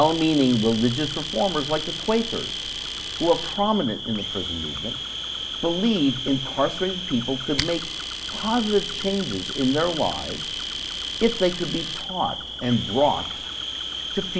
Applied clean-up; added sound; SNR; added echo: none; Domestic sounds, home sounds + Cricket; 6 dB; none.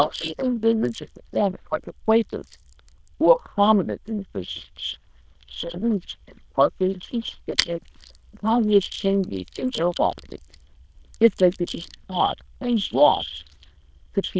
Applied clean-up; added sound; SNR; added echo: neural diffusion model UNIVERSE++.